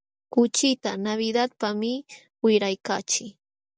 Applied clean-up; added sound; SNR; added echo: none; none; none; none.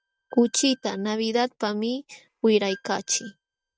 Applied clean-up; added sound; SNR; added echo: neural mask model RNNoise.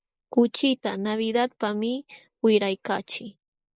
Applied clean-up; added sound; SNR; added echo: neural mask model Resemble Enhance denoiser.